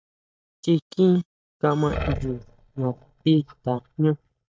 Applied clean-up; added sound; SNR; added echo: neural mask model DeepFilterNet 3.